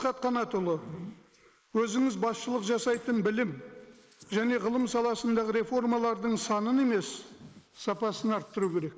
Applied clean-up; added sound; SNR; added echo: neural mask model Resemble Enhance denoiser.